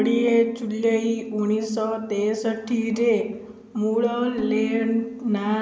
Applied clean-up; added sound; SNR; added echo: none; Bowed string instrument; 10 dB; none.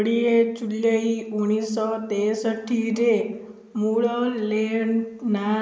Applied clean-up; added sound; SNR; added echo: neural mask model Resemble Enhance denoiser.